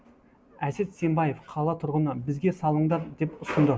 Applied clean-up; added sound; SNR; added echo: none; none; none; none.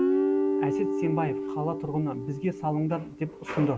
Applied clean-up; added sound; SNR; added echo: none; Guitar; -1 dB; none.